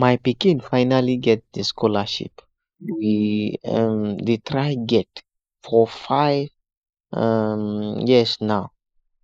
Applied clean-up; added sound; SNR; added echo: neural mask model Resemble Enhance denoiser.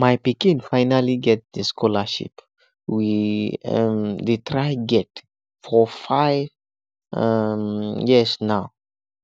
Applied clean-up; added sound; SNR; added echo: none; none; none; none.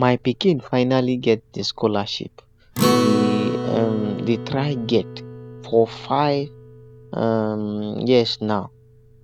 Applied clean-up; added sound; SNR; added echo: none; Acoustic guitar; 6 dB; none.